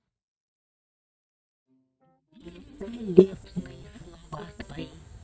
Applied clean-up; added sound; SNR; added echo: neural mask model DeepFilterNet 3.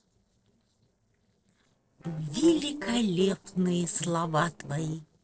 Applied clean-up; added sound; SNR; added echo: neural separator model SepFormer DNS4.